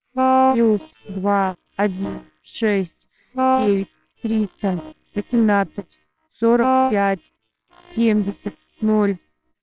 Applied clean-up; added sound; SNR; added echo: neural separator model SepFormer WHAMR!.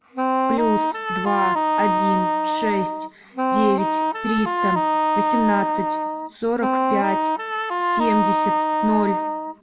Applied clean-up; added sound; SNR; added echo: none; Wind instrument, woodwind instrument; -4 dB; reverberation time 1.1 s.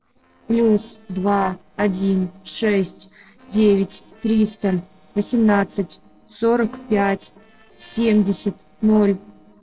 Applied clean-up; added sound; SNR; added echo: neural separator model SepFormer DNS4.